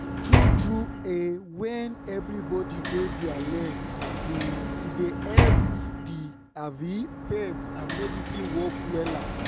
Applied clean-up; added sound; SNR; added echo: none; Sliding door / Slam; -5 dB; none.